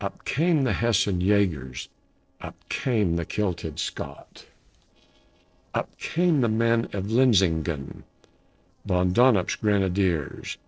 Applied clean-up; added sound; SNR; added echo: neural separator model SepFormer DNS4.